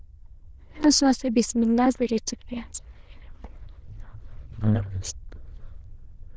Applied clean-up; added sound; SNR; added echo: neural diffusion model UNIVERSE++.